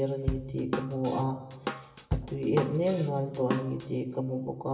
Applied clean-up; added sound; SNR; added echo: none; Drum / Drum kit; 6 dB; reverberation time 1.4 s.